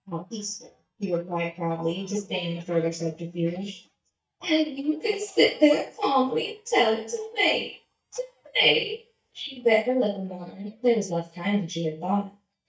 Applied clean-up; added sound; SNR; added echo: neural mask model DeepFilterNet 3.